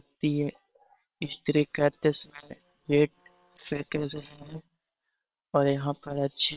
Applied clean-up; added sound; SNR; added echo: neural separator model SepFormer WHAM!.